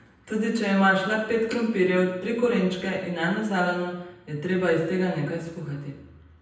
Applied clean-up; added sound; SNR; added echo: none; none; none; reverberation time 0.8 s.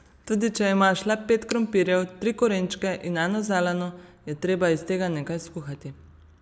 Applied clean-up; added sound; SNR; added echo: none; none; none; none.